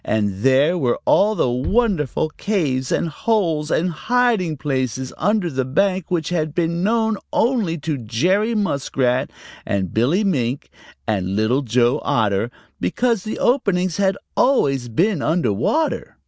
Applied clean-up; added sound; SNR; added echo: none; Bass drum; 17 dB; none.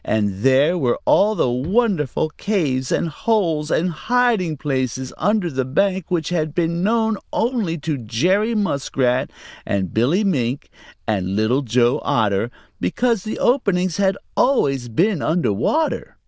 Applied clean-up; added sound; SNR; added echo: neural diffusion model UNIVERSE++.